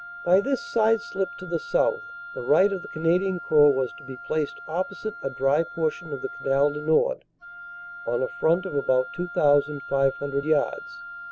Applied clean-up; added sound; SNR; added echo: none; Wind instrument, woodwind instrument; 14 dB; none.